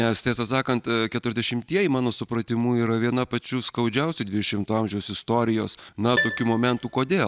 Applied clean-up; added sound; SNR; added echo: none; Piano; 14 dB; none.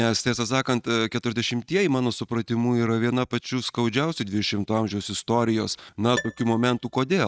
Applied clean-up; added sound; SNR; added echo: neural mask model RNNoise.